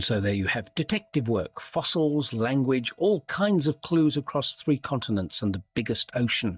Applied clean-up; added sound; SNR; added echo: neural mask model DeepFilterNet 3.